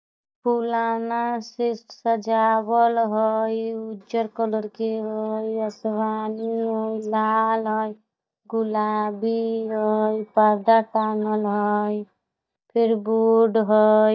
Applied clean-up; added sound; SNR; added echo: neural mask model DeepFilterNet 3.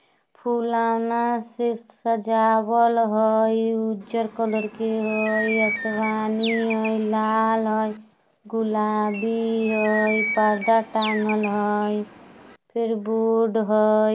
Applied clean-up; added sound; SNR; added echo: none; Bird; 8 dB; none.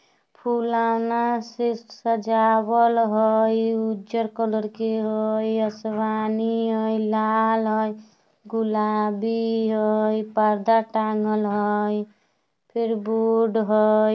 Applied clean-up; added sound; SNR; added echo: none; none; none; none.